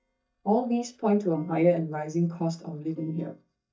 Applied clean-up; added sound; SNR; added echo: neural mask model DeepFilterNet 3.